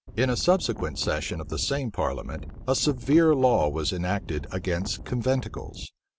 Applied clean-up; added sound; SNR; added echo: none; Wind; 12 dB; none.